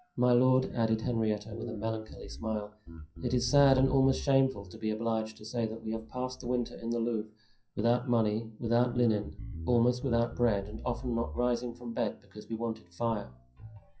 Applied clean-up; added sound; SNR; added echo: classical method WPE with log-MMSE.